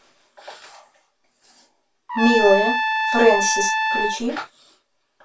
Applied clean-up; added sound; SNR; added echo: none; Trumpet; -1 dB; reverberation time 0.2 s.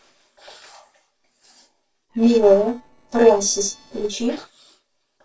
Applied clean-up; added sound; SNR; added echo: neural separator model SepFormer DNS4.